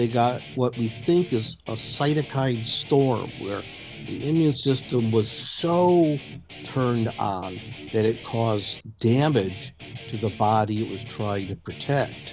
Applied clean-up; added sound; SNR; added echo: none; Guitar; 16 dB; none.